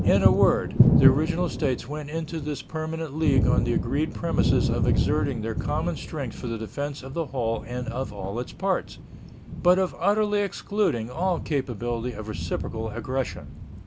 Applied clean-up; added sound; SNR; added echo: none; Thunder; 0 dB; none.